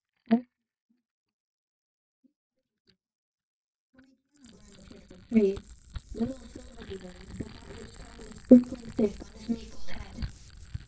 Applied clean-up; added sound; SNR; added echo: neural mask model DeepFilterNet 3.